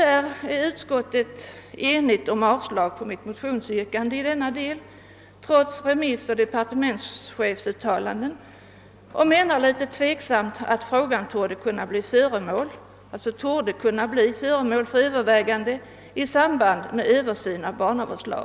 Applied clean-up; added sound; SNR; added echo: none; none; none; none.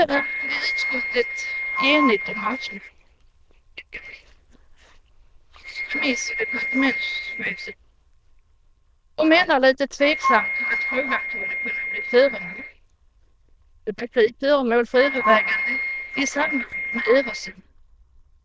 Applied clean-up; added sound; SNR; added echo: neural diffusion model UNIVERSE++.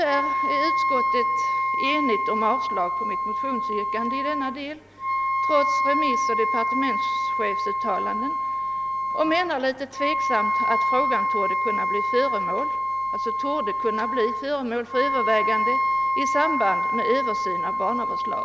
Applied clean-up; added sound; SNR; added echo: none; Wind instrument, woodwind instrument; -3 dB; none.